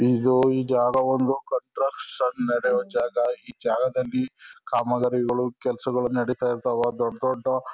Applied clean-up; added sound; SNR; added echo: none; Bowed string instrument; 18 dB; none.